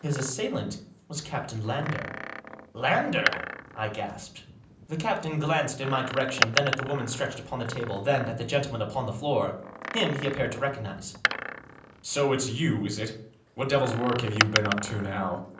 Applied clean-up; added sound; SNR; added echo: none; Door; 6 dB; reverberation time 0.6 s.